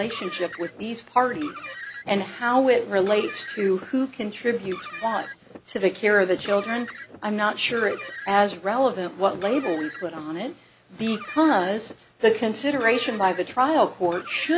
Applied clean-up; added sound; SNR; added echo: none; Car; 16 dB; none.